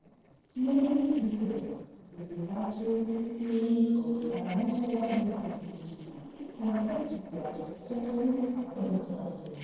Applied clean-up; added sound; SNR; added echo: neural separator model SepFormer DNS4.